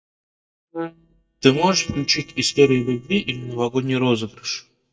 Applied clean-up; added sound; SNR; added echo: neural mask model DeepFilterNet 3.